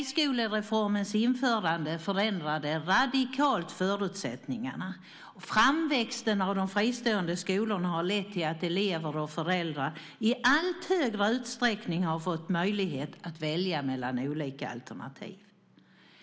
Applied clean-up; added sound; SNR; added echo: none; none; none; none.